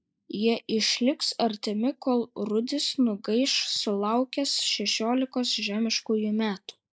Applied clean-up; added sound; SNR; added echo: neural mask model Resemble Enhance denoiser.